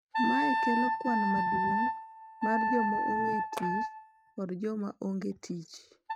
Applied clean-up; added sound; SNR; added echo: neural mask model RNNoise.